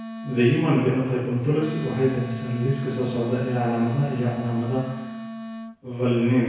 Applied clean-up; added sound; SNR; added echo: none; Wind instrument, woodwind instrument; 12 dB; reverberation time 1.0 s.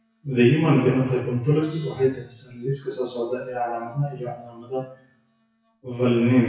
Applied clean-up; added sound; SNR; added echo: classical method WPE with log-MMSE.